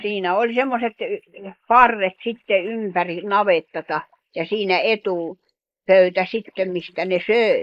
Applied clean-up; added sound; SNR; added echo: neural mask model Resemble Enhance denoiser.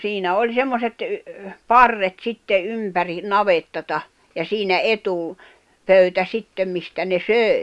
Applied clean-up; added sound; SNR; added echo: none; none; none; none.